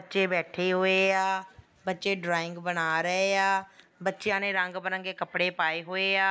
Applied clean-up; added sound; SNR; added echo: none; none; none; none.